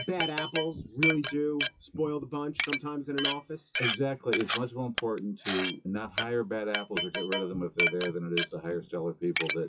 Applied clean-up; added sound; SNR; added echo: classical method WPE with log-MMSE.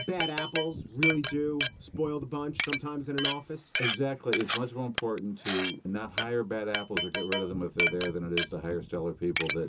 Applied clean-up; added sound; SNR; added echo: none; Glass; 2 dB; reverberation time 0.2 s.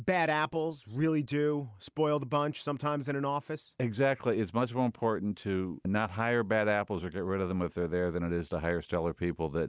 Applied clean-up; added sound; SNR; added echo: none; none; none; none.